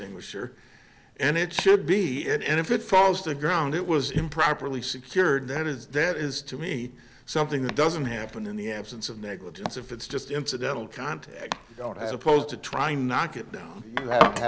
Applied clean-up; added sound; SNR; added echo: none; Domestic sounds, home sounds; 9 dB; none.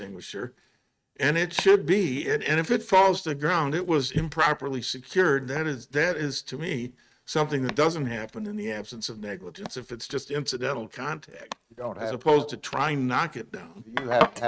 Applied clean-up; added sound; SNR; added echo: neural mask model RNNoise.